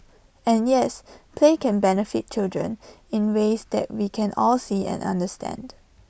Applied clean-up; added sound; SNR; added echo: none; none; none; none.